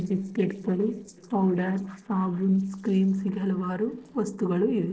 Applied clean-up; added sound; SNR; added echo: neural separator model SepFormer DNS4.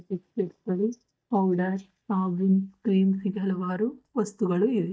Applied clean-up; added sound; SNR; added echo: neural mask model DeepFilterNet 3.